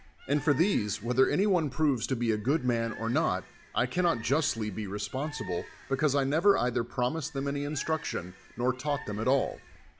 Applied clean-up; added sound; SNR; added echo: none; Bird; 19 dB; none.